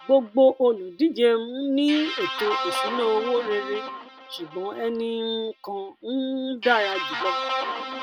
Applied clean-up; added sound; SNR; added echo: none; Guitar; 8 dB; none.